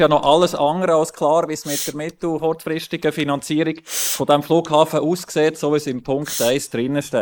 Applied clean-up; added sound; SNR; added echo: neural mask model Resemble Enhance denoiser.